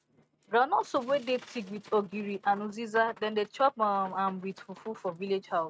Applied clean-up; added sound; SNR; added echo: neural mask model RNNoise.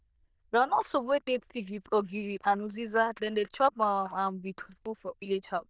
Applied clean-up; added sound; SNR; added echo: neural diffusion model UNIVERSE++.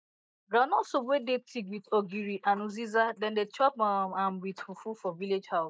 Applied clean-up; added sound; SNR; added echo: neural mask model Resemble Enhance denoiser.